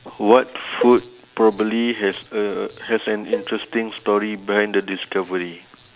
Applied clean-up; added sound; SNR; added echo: none; Cowbell; 10 dB; none.